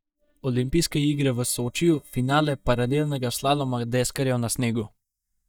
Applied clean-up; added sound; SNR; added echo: neural mask model DeepFilterNet 3.